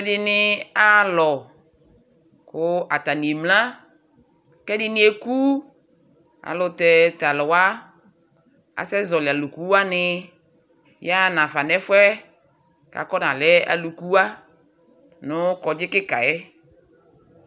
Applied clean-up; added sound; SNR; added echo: none; none; none; none.